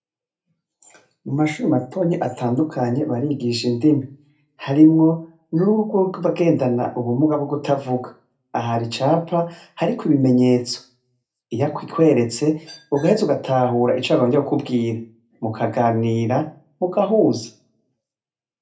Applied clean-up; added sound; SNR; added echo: none; none; none; reverberation time 0.3 s.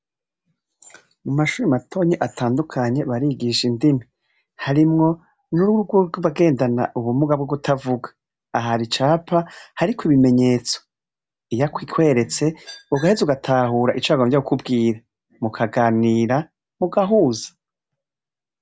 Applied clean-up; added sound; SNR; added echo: none; none; none; none.